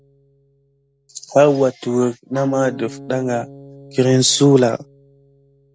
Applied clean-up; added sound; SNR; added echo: none; Acoustic guitar; 20 dB; none.